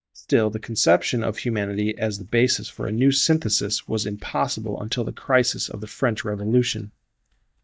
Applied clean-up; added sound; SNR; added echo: neural mask model DeepFilterNet 3.